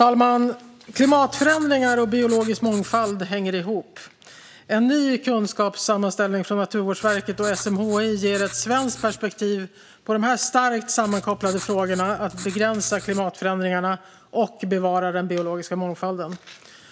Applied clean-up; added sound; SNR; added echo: none; Writing; 16 dB; none.